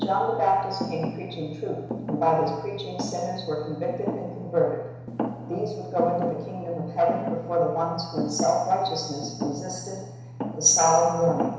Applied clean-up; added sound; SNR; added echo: none; Thump, thud; 9 dB; reverberation time 1.0 s.